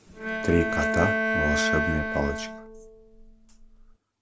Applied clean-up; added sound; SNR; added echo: none; Bowed string instrument; -1 dB; none.